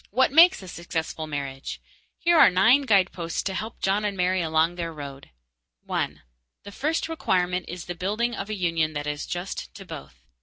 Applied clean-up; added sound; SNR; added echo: none; none; none; none.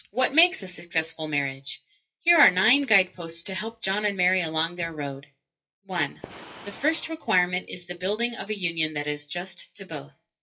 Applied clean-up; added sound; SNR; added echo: classical method WPE with log-MMSE.